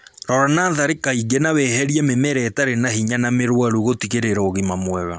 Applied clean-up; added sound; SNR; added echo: none; none; none; none.